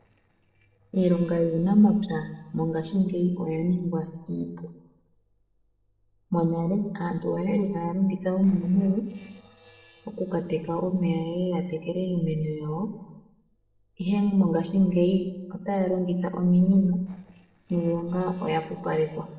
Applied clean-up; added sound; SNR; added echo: neural separator model SepFormer DNS4.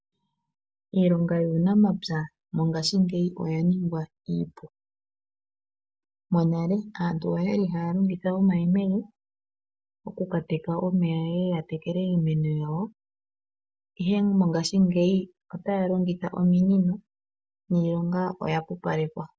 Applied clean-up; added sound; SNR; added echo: none; none; none; none.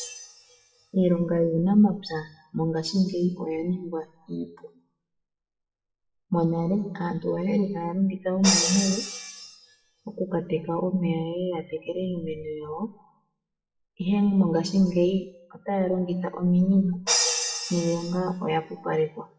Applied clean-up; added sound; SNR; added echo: classical method WPE with log-MMSE.